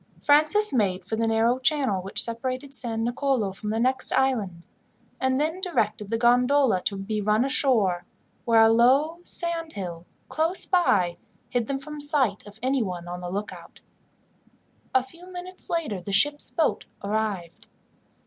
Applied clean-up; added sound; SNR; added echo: none; none; none; none.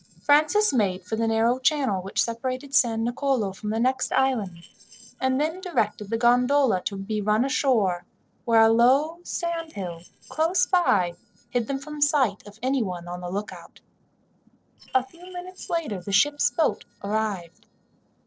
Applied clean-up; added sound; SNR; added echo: neural separator model SepFormer DNS4.